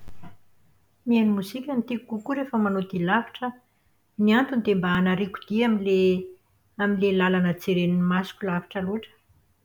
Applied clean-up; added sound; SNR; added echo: none; none; none; none.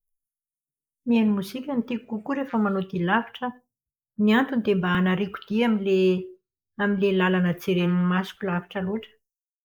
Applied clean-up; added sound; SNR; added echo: neural mask model Resemble Enhance denoiser.